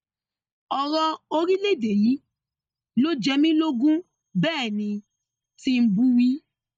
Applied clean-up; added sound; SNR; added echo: neural mask model DeepFilterNet 3.